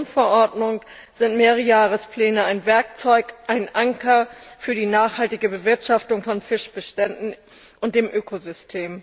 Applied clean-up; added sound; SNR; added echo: none; none; none; none.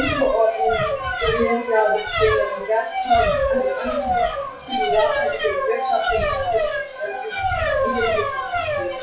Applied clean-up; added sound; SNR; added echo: classical method WPE with log-MMSE.